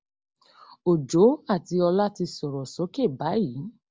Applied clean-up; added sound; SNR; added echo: none; none; none; none.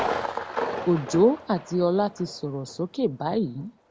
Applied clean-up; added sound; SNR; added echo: none; Thunder; 8 dB; none.